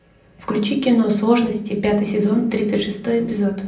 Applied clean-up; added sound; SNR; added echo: none; none; none; reverberation time 0.6 s.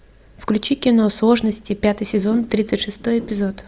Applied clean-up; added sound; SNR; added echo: none; none; none; none.